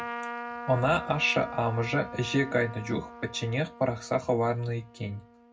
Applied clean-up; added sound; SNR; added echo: none; Trumpet; 12 dB; reverberation time 0.4 s.